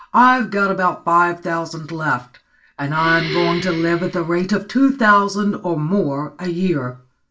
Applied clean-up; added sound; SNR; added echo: none; Breathing; 11 dB; reverberation time 0.2 s.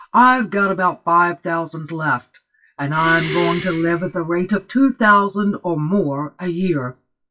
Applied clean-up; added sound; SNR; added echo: classical method WPE with log-MMSE.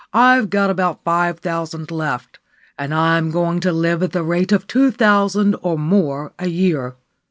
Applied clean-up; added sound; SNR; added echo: none; none; none; none.